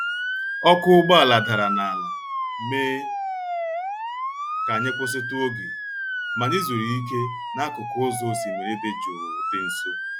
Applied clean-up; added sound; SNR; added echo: classical method log-MMSE.